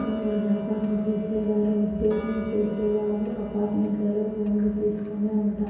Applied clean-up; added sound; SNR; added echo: none; Tick-tock; 15 dB; reverberation time 1.2 s.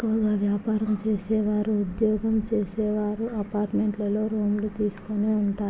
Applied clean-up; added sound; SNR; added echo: none; none; none; none.